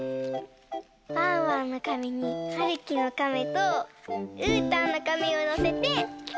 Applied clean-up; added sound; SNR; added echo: none; none; none; none.